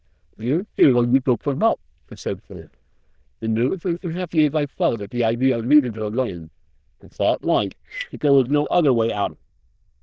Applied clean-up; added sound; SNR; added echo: neural diffusion model UNIVERSE++.